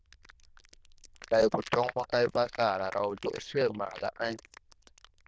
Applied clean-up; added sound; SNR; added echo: neural diffusion model UNIVERSE++.